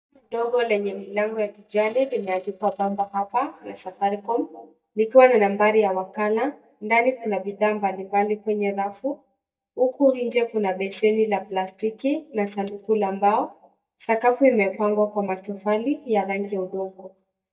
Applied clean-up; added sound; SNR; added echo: neural mask model DeepFilterNet 3.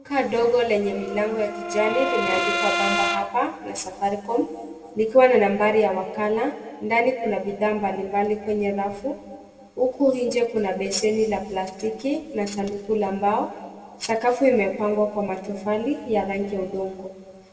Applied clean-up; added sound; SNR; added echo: none; Brass instrument; 4 dB; reverberation time 1.8 s.